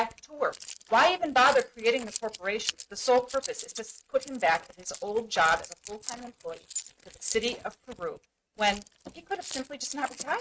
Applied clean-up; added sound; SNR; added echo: neural mask model RNNoise.